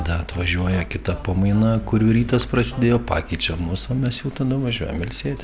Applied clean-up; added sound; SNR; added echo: none; none; none; none.